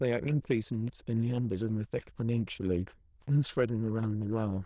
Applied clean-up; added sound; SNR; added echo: neural diffusion model UNIVERSE++.